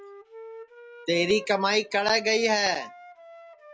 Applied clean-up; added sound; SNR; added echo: none; Wind instrument, woodwind instrument; 18 dB; none.